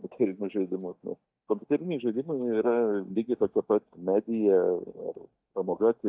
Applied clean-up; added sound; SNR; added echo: neural mask model DeepFilterNet 3.